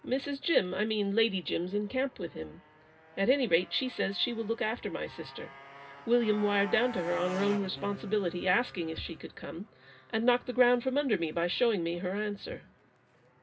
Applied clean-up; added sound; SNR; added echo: none; Motorcycle; 18 dB; reverberation time 0.2 s.